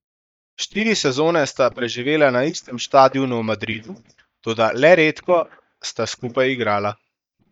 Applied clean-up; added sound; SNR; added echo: neural mask model DeepFilterNet 3.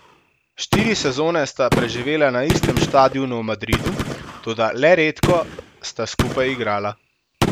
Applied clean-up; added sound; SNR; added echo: none; Gunshot, gunfire; 4 dB; none.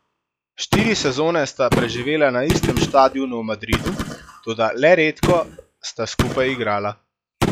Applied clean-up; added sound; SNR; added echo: classical method log-MMSE.